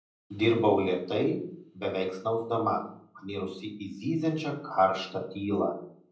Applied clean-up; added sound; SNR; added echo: none; none; none; reverberation time 0.6 s.